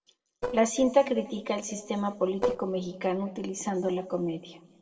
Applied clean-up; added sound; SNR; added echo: neural separator model SepFormer DNS4.